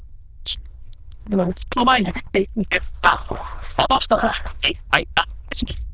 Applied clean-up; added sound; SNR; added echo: neural diffusion model UNIVERSE++.